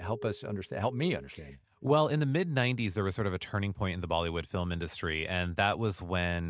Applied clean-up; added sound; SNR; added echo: neural mask model DeepFilterNet 3.